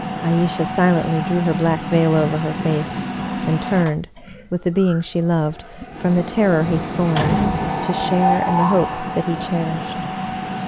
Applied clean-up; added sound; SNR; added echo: none; Mechanisms; 4 dB; none.